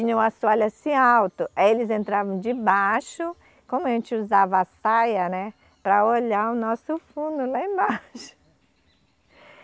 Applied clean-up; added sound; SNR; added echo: none; none; none; none.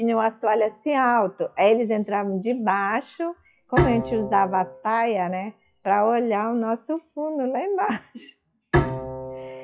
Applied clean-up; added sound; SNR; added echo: classical method WPE with log-MMSE.